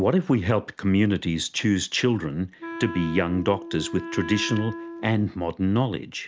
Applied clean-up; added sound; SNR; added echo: none; Wind instrument, woodwind instrument; 11 dB; none.